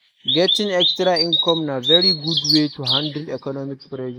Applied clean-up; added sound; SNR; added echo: neural mask model Resemble Enhance denoiser.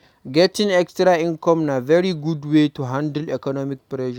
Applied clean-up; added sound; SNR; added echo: none; none; none; none.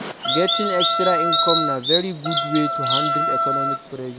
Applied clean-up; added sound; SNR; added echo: none; Wind instrument, woodwind instrument + Bird vocalization, bird call, bird song; -4 dB; none.